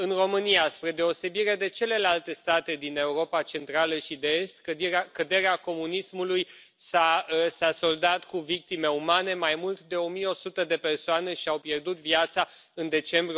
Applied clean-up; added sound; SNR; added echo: none; none; none; none.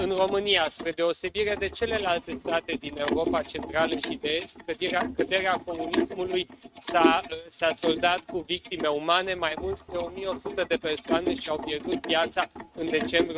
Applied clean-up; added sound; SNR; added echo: neural mask model RNNoise.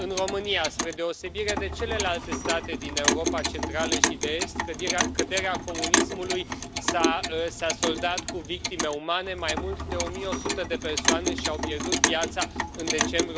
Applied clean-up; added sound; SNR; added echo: none; Clock; -2 dB; none.